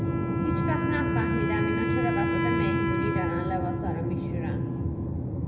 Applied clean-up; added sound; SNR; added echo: none; Wind instrument, woodwind instrument; 2 dB; reverberation time 0.8 s.